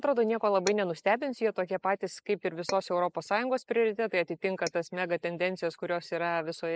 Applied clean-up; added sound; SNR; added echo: neural mask model Resemble Enhance denoiser.